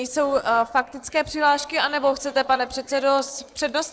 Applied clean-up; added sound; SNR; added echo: neural separator model SepFormer DNS4.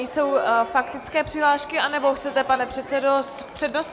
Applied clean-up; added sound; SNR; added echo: none; Crowd; 16 dB; none.